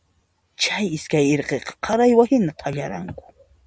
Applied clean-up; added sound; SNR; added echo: none; none; none; none.